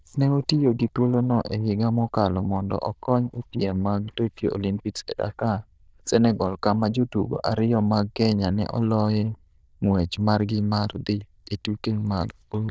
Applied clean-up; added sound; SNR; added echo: neural diffusion model UNIVERSE++.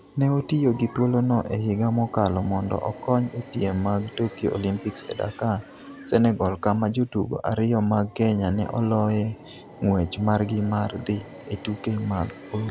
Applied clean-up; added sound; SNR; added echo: none; Subway, metro, underground; 19 dB; none.